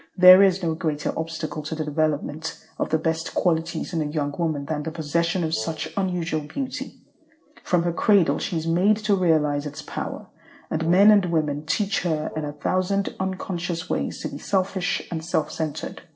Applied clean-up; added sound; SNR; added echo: neural separator model SepFormer DNS4.